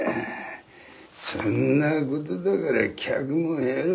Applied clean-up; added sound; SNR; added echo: none; none; none; none.